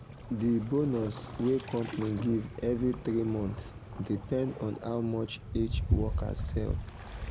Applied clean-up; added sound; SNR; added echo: none; Waves, surf; 5 dB; none.